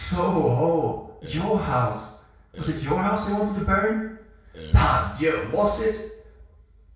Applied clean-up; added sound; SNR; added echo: neural separator model SepFormer DNS4.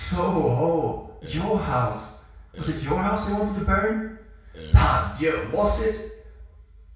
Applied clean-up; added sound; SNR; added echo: none; Burping, eructation; 15 dB; reverberation time 0.6 s.